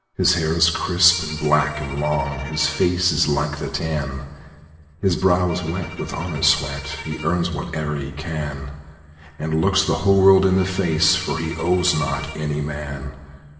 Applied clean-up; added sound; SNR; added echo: none; Bowed string instrument; 17 dB; reverberation time 2.0 s.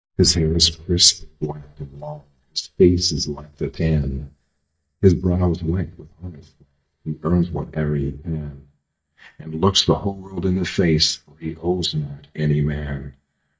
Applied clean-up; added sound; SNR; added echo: neural mask model DeepFilterNet 3.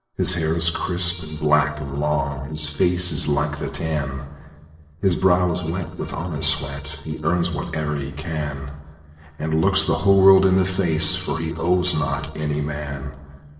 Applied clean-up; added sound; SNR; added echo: neural separator model SepFormer DNS4.